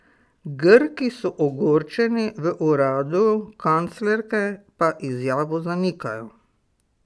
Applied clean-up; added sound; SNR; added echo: none; none; none; none.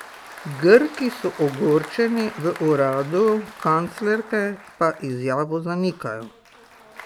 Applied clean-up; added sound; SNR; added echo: none; Applause; 18 dB; none.